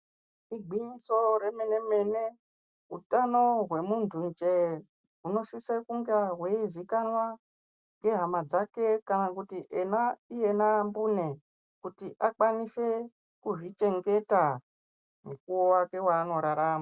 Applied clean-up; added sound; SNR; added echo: none; none; none; none.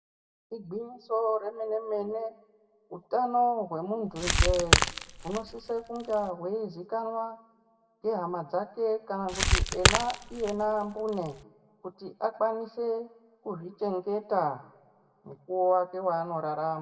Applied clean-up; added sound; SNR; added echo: none; Crackle; -3 dB; reverberation time 1.2 s.